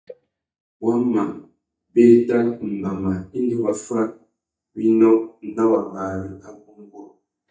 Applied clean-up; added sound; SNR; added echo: neural mask model DeepFilterNet 3.